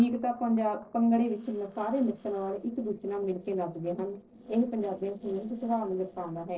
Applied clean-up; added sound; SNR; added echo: neural separator model SepFormer DNS4.